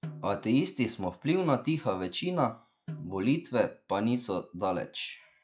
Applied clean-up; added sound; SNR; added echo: classical method log-MMSE.